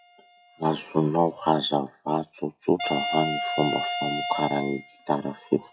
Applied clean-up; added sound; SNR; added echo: classical method log-MMSE.